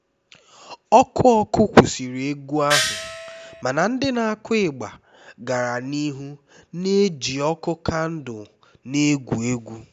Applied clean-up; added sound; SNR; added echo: none; Gong; 3 dB; none.